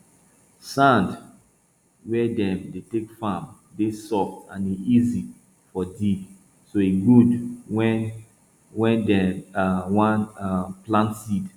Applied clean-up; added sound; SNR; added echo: none; none; none; none.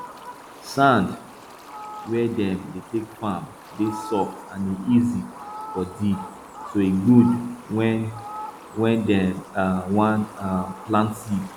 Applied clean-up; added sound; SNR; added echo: none; Fowl; 15 dB; none.